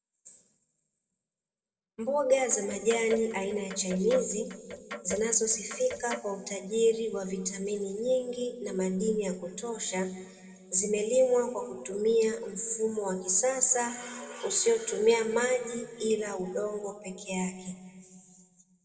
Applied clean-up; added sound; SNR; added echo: neural separator model SepFormer DNS4.